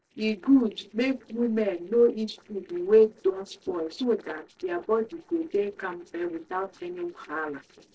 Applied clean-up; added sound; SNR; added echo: neural separator model SepFormer DNS4.